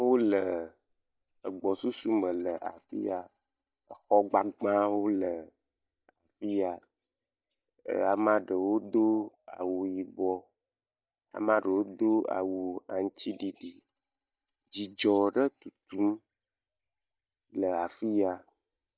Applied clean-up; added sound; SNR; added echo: neural mask model DeepFilterNet 3.